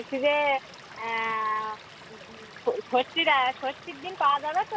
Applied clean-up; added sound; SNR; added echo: none; Stream / Liquid; 18 dB; none.